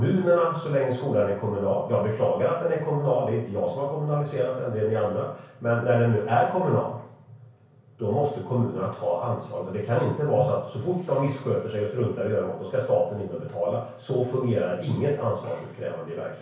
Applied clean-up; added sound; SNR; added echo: none; none; none; reverberation time 0.6 s.